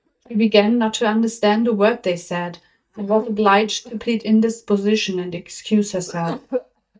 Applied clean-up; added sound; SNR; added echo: neural mask model DeepFilterNet 3.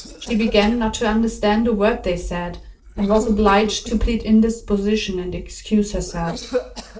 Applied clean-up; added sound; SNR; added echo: neural separator model SepFormer DNS4.